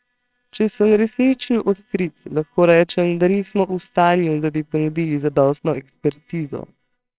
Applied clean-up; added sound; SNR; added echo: neural separator model SepFormer WHAMR!.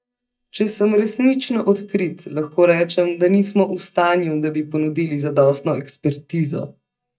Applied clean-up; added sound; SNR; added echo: neural mask model DeepFilterNet 3.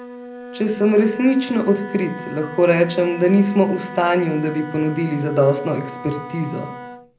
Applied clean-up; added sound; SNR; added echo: none; Wind instrument, woodwind instrument; 14 dB; reverberation time 0.4 s.